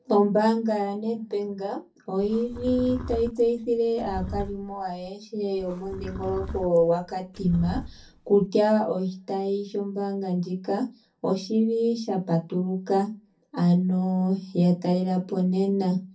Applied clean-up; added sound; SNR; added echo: none; Livestock, farm animals, working animals; 12 dB; reverberation time 0.3 s.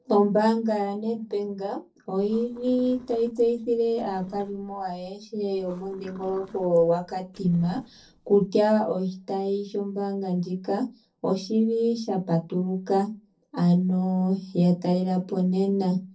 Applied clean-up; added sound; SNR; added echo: neural separator model SepFormer DNS4.